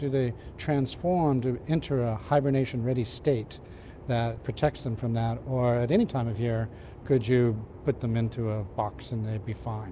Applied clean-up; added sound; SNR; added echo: none; none; none; none.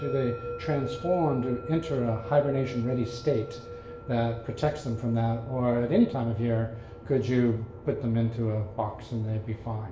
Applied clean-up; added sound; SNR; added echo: none; Musical instrument; 14 dB; reverberation time 0.7 s.